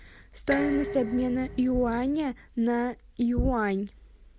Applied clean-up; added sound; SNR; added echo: none; Dishes, pots, and pans; 11 dB; none.